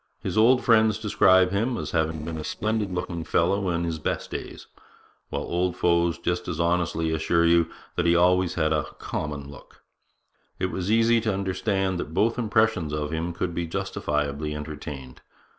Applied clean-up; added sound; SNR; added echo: neural separator model SepFormer DNS4.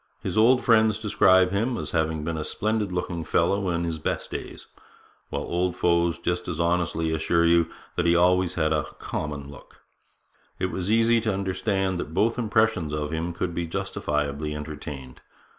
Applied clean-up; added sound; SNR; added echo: none; none; none; none.